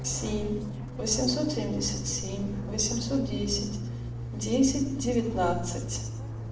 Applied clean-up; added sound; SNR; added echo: none; Fixed-wing aircraft, airplane; 6 dB; reverberation time 0.7 s.